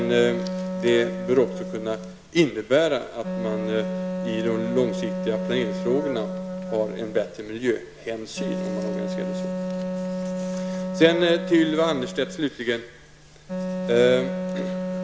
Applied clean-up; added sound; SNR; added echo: none; Wind instrument, woodwind instrument; 5 dB; none.